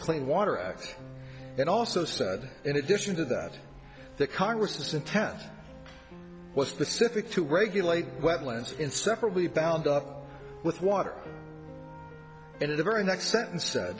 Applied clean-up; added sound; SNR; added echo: none; Piano; 16 dB; none.